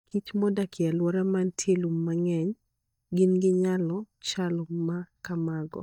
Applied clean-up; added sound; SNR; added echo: neural mask model DeepFilterNet 3.